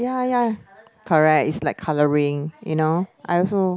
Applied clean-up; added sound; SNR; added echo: none; none; none; none.